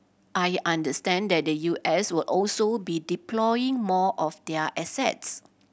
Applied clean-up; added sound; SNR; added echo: none; none; none; none.